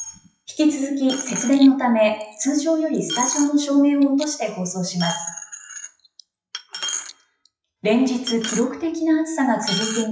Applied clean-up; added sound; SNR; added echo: classical method WPE with log-MMSE.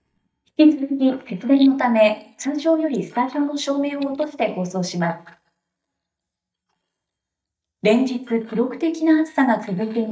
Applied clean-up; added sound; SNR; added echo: neural mask model DeepFilterNet 3.